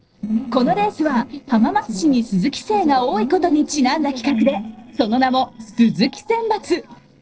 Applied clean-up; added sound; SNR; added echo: neural separator model SepFormer DNS4.